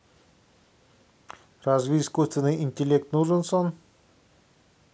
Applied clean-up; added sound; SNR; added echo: none; none; none; none.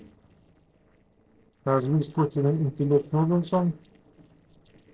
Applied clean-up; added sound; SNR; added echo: neural separator model SepFormer DNS4.